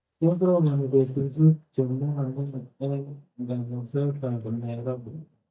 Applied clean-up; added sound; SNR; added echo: neural mask model DeepFilterNet 3.